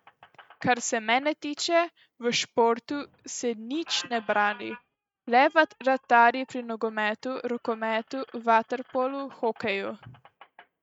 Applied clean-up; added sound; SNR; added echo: neural mask model RNNoise.